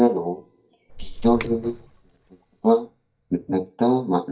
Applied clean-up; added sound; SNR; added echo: neural mask model DeepFilterNet 3.